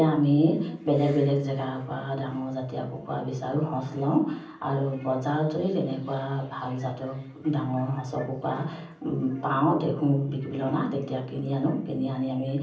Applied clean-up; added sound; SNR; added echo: none; none; none; reverberation time 0.6 s.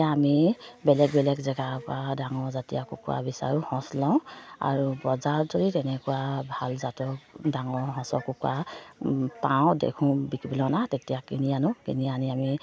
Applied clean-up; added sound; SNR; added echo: none; none; none; none.